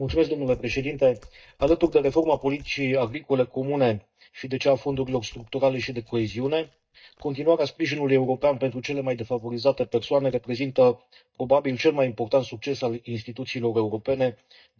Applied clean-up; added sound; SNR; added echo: neural mask model DeepFilterNet 3.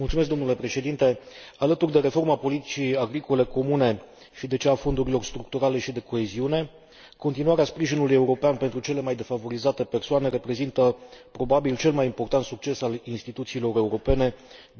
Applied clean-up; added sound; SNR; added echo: none; none; none; none.